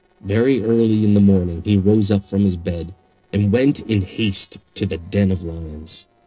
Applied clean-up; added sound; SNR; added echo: neural separator model SepFormer DNS4.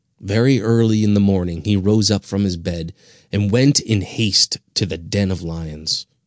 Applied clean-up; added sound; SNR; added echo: none; none; none; none.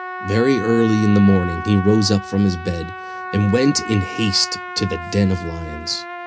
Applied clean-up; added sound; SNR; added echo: none; Trumpet; 11 dB; reverberation time 0.3 s.